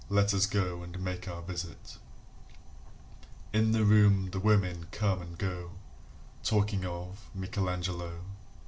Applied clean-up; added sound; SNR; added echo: none; none; none; none.